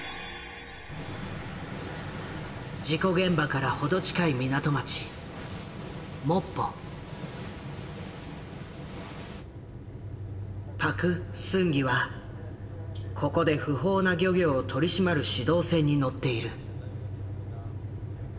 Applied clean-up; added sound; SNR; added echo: none; Fire; 18 dB; reverberation time 1.3 s.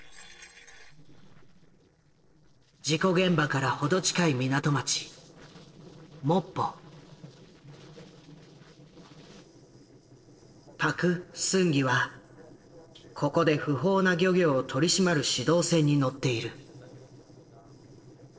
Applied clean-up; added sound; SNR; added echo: neural separator model SepFormer DNS4.